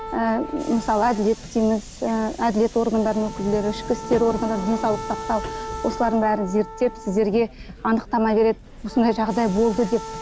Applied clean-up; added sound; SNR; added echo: none; Subway, metro, underground + Wind instrument, woodwind instrument; 11 dB; none.